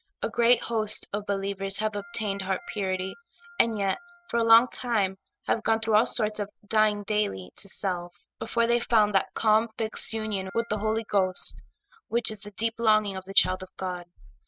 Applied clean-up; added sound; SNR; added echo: classical method spectral subtraction.